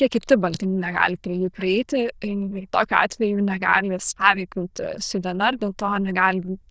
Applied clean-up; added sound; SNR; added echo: neural diffusion model UNIVERSE++.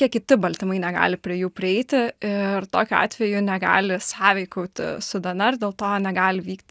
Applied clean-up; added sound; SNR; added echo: none; none; none; none.